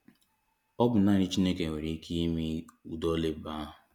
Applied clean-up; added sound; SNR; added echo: none; none; none; none.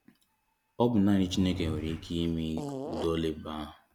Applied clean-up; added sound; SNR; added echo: none; Fart / Drawer open or close; 10 dB; none.